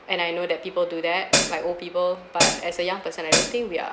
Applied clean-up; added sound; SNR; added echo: none; Hi-hat; -4 dB; none.